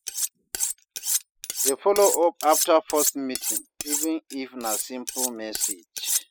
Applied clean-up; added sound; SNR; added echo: classical method spectral subtraction.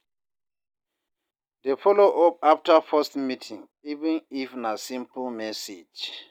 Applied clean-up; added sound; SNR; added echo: none; none; none; none.